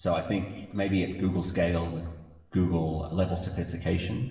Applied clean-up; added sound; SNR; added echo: none; none; none; reverberation time 1.1 s.